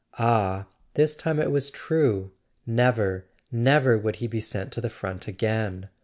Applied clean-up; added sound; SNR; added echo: none; none; none; none.